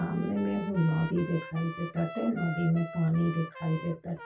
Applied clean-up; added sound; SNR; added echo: none; Trumpet; 13 dB; reverberation time 0.2 s.